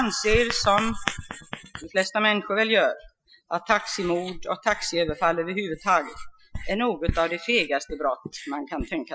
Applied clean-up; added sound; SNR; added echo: classical method Wiener filter.